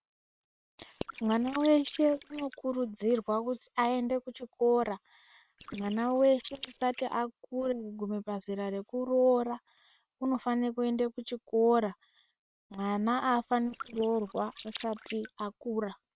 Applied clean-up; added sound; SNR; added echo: neural separator model SepFormer WHAM!.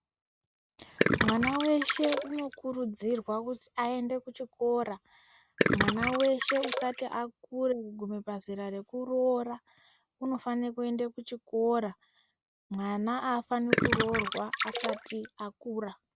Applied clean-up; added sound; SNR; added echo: none; Gurgling; -2 dB; none.